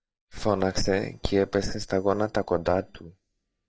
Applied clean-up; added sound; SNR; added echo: neural mask model DeepFilterNet 3.